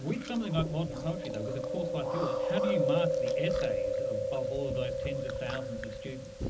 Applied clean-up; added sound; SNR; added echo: none; Chewing, mastication; -3 dB; reverberation time 0.4 s.